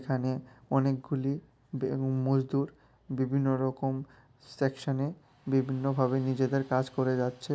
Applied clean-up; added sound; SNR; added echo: none; none; none; none.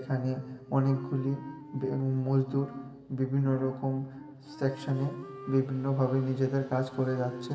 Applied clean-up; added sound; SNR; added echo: none; Wind instrument, woodwind instrument; 17 dB; reverberation time 2.0 s.